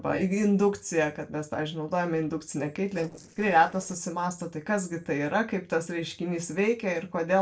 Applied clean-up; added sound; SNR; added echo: neural separator model SepFormer DNS4.